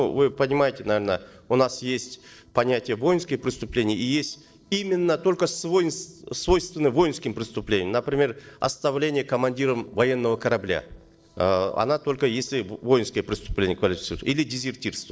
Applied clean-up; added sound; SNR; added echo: neural separator model SepFormer DNS4.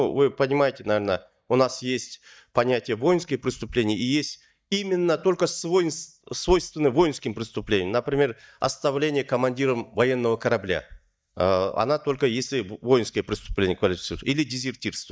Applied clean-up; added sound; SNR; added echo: neural mask model DeepFilterNet 3.